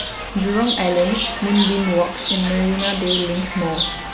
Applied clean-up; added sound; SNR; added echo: none; Chirp, tweet; 4 dB; reverberation time 1.5 s.